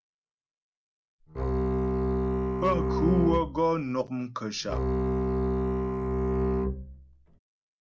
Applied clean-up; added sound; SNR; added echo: none; Bowed string instrument; -4 dB; none.